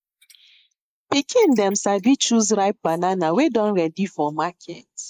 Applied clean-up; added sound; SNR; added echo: neural mask model Resemble Enhance denoiser.